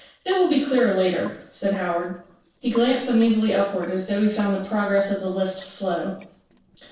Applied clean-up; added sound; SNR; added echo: neural separator model SepFormer DNS4.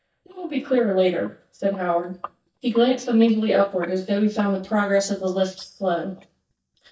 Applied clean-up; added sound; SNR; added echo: neural mask model DeepFilterNet 3.